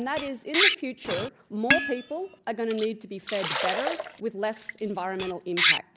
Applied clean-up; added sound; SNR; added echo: none; Liquid; -1 dB; none.